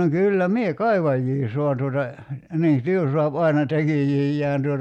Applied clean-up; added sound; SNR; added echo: none; none; none; none.